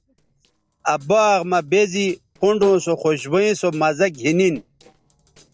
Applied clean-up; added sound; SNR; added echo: neural separator model SepFormer DNS4.